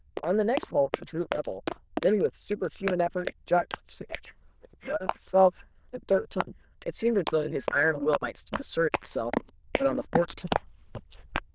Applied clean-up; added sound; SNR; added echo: neural diffusion model UNIVERSE++.